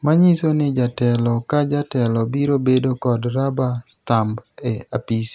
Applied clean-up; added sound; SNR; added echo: none; none; none; none.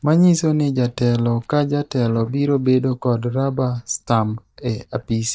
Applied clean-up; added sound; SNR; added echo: neural mask model DeepFilterNet 3.